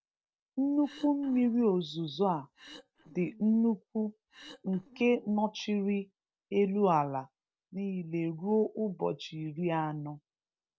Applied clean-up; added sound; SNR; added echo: neural separator model SepFormer DNS4.